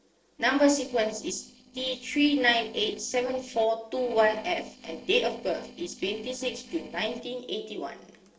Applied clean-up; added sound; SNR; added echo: neural separator model SepFormer DNS4.